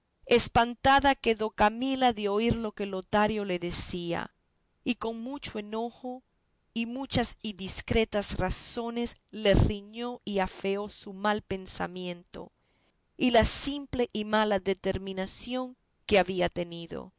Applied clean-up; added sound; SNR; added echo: none; none; none; none.